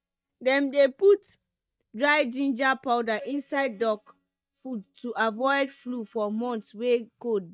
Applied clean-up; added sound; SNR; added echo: neural mask model DeepFilterNet 3.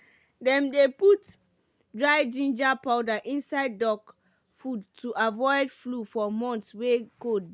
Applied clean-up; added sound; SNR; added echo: none; none; none; none.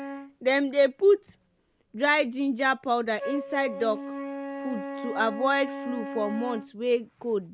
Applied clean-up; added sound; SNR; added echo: none; Wind instrument, woodwind instrument; 11 dB; none.